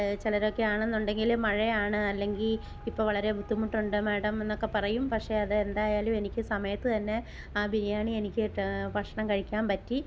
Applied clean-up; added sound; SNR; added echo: none; Traffic noise, roadway noise; 13 dB; none.